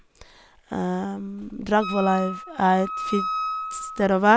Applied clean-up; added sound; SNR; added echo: none; Wind instrument, woodwind instrument; 8 dB; none.